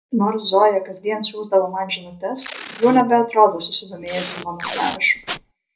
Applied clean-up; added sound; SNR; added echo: none; Packing tape, duct tape; 13 dB; reverberation time 0.3 s.